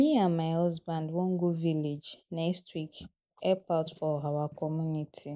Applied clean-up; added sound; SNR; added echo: neural mask model Resemble Enhance denoiser.